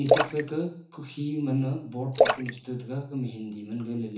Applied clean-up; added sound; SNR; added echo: none; Splash, splatter; -2 dB; reverberation time 0.7 s.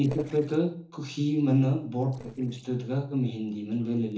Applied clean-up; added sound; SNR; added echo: neural separator model SepFormer DNS4.